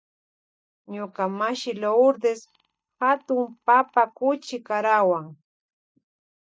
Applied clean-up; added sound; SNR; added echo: neural mask model DeepFilterNet 3.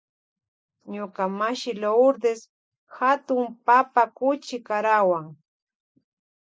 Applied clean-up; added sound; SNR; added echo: none; none; none; none.